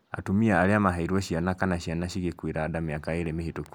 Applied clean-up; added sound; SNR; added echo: none; none; none; none.